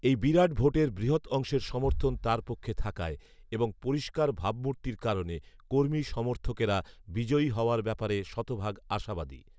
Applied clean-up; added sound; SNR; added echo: none; Bass drum; 14 dB; none.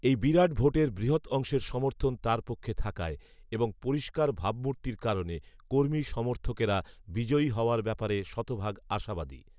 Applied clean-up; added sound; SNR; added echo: none; none; none; none.